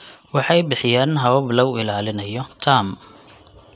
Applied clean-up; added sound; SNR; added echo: none; none; none; none.